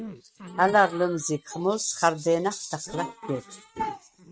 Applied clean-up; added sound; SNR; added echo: neural mask model RNNoise.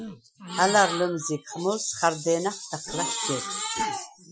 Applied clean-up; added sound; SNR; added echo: classical method Wiener filter.